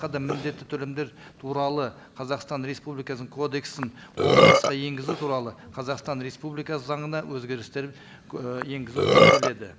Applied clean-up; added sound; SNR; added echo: none; Burping, eructation; -5 dB; none.